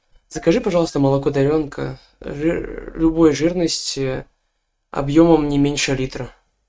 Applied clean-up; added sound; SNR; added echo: neural mask model RNNoise.